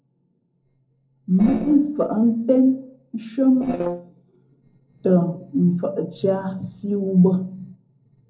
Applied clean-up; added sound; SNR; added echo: neural separator model SepFormer DNS4.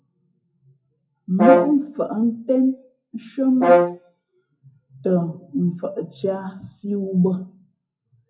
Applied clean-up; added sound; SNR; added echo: classical method WPE with log-MMSE.